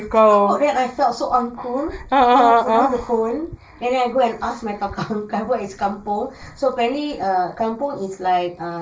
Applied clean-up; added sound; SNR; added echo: neural mask model Resemble Enhance denoiser.